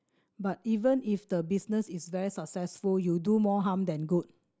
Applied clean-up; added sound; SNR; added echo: none; none; none; none.